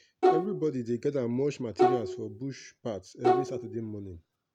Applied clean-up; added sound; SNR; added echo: none; Bowed string instrument; -4 dB; none.